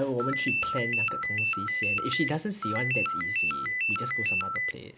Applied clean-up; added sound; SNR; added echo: none; Ringtone; -4 dB; none.